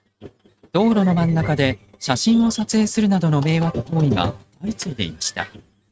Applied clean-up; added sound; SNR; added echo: neural mask model RNNoise.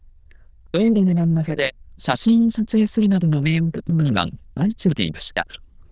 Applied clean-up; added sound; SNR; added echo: neural diffusion model UNIVERSE++.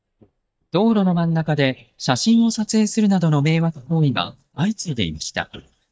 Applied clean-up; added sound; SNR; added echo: neural mask model DeepFilterNet 3.